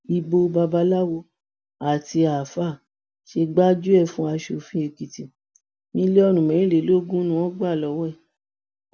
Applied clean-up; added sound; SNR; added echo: none; none; none; none.